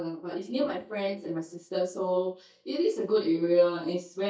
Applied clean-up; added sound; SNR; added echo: neural mask model DeepFilterNet 3.